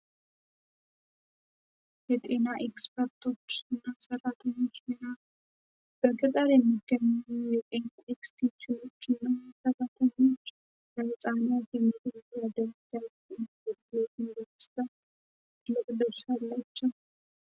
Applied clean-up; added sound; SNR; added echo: none; none; none; none.